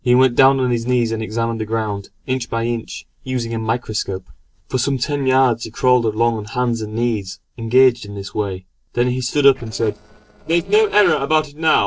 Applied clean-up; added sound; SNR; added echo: neural separator model SepFormer DNS4.